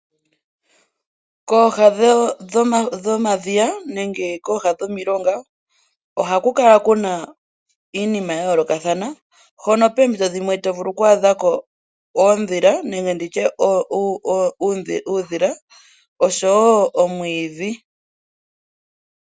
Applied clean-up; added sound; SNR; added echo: none; none; none; none.